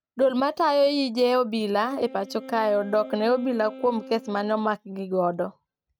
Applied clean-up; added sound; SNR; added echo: neural mask model RNNoise.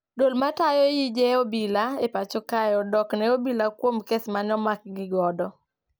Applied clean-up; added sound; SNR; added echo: none; none; none; none.